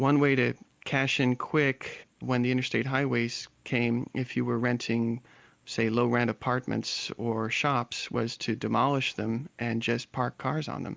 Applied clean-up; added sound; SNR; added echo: none; none; none; none.